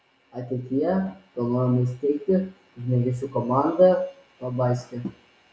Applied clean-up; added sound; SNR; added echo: none; none; none; none.